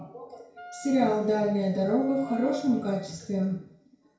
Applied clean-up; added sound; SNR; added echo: none; Wind instrument, woodwind instrument; 18 dB; reverberation time 0.6 s.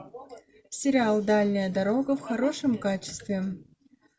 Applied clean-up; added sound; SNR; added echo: none; none; none; none.